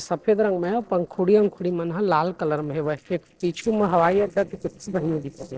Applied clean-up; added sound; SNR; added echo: neural separator model SepFormer DNS4.